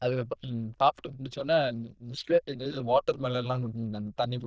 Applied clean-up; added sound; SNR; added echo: neural diffusion model UNIVERSE++.